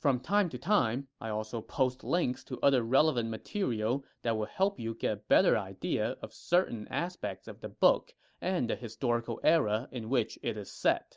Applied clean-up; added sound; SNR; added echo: none; none; none; none.